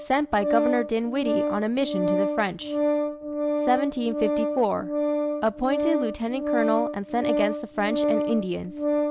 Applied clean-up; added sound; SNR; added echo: none; Organ; 0 dB; none.